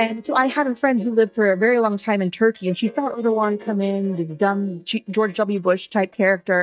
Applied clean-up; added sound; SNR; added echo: neural mask model DeepFilterNet 3.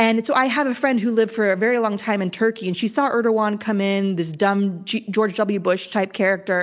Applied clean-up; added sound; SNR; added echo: none; none; none; none.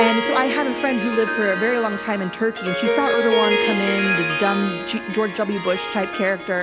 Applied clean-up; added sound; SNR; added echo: none; Harp; 2 dB; none.